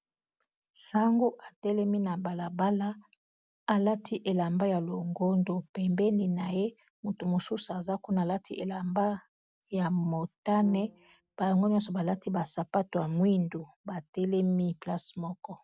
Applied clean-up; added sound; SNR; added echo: none; Brass instrument; 20 dB; none.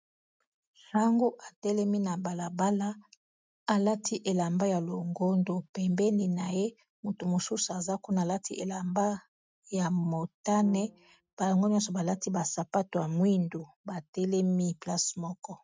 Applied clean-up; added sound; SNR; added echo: neural mask model RNNoise.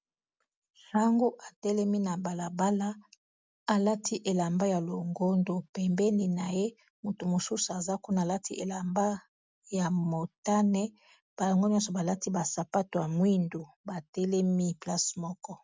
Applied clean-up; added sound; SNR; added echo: none; none; none; none.